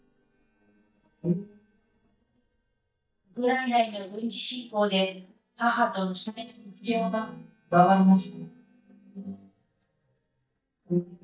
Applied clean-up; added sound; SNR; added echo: neural mask model DeepFilterNet 3.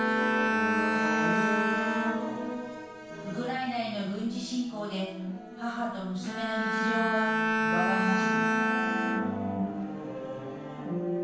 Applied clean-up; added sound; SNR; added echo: none; Bowed string instrument; -3 dB; reverberation time 0.7 s.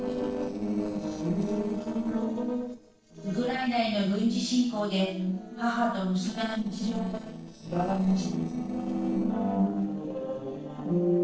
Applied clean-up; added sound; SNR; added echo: neural separator model SepFormer DNS4.